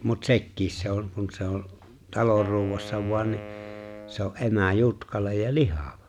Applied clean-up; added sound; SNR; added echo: none; Wind instrument, woodwind instrument; 16 dB; none.